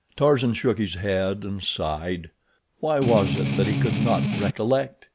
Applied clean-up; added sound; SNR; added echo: none; Strum; -1 dB; none.